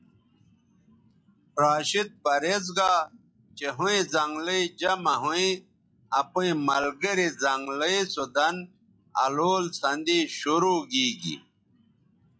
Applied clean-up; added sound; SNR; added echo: classical method log-MMSE.